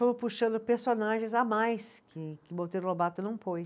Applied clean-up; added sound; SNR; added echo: none; none; none; none.